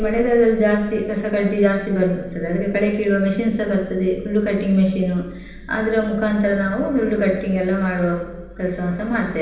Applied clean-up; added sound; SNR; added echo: none; Engine starting; 18 dB; reverberation time 0.9 s.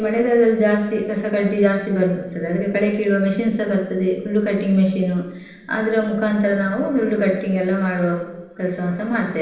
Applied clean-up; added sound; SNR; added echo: neural separator model SepFormer DNS4.